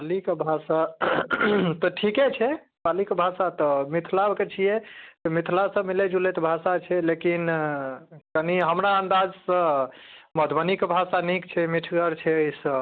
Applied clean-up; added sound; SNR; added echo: none; none; none; none.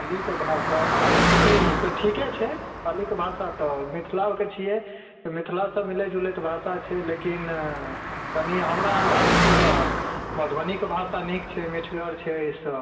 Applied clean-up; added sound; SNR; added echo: none; Car passing by; -1 dB; reverberation time 2.5 s.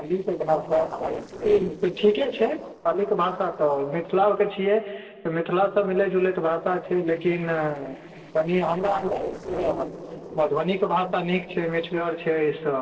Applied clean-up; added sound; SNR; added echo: neural separator model SepFormer DNS4.